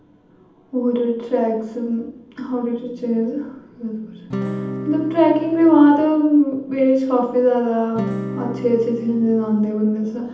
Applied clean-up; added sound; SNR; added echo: none; Acoustic guitar / Strum; 9 dB; reverberation time 0.8 s.